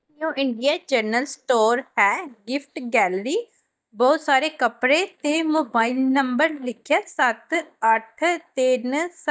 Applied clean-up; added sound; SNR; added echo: neural mask model DeepFilterNet 3.